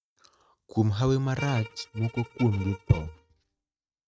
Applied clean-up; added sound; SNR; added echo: neural mask model RNNoise.